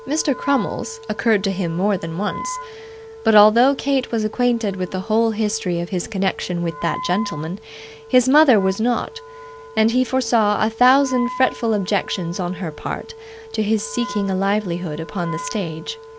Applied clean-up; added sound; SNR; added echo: none; Wind instrument, woodwind instrument; 15 dB; none.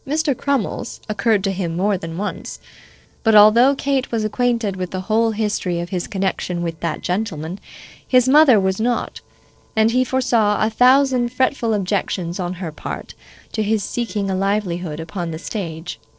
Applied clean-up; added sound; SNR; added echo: neural separator model SepFormer DNS4.